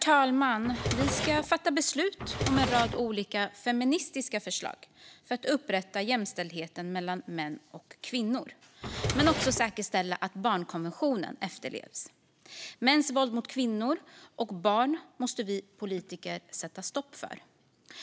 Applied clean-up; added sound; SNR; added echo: none; Drawer open or close; 2 dB; none.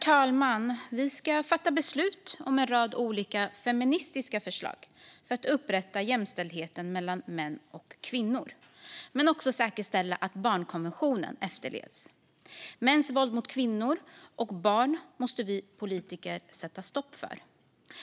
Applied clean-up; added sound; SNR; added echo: none; none; none; none.